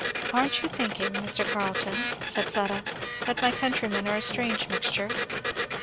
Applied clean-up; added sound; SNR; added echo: none; Printer; 1 dB; none.